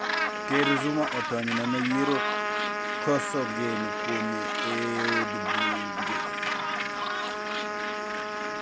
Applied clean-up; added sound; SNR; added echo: none; Gull, seagull + Trumpet; -2 dB; none.